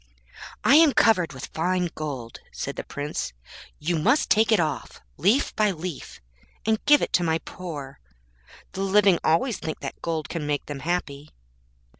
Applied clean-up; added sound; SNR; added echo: none; none; none; none.